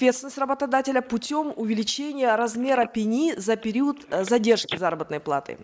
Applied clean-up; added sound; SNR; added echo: neural mask model Resemble Enhance denoiser.